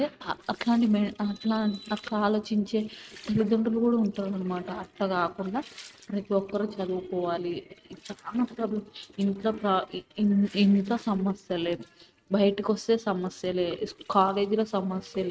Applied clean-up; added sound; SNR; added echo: neural mask model RNNoise.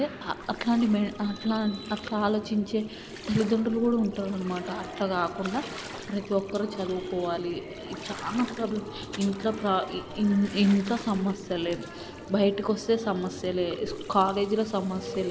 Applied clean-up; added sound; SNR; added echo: none; Gurgling; 15 dB; none.